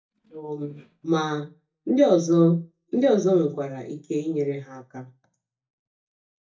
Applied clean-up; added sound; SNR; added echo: neural mask model DeepFilterNet 3.